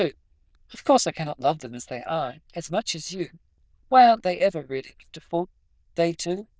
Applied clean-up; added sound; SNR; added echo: neural diffusion model UNIVERSE++.